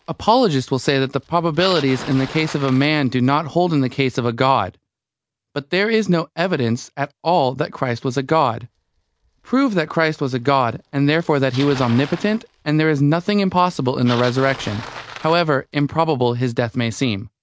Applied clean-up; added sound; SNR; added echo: none; Bicycle; 20 dB; none.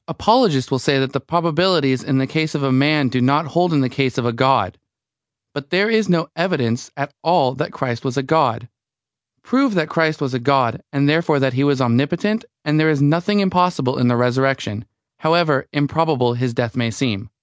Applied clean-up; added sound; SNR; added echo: none; none; none; none.